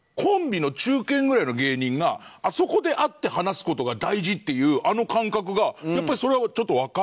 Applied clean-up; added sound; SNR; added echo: none; none; none; none.